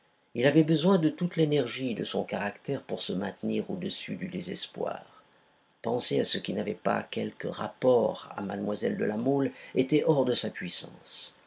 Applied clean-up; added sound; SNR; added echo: none; none; none; none.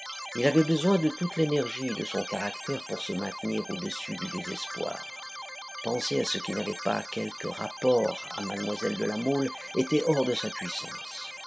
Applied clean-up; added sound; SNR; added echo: none; Keyboard (musical); 10 dB; none.